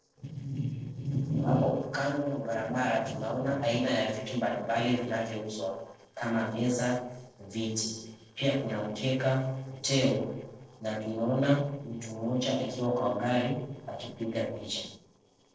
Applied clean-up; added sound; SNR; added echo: neural separator model SepFormer DNS4.